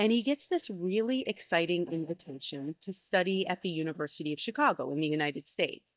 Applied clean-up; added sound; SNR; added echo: neural mask model DeepFilterNet 3.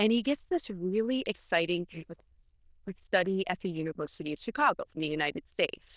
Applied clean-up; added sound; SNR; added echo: neural diffusion model UNIVERSE++.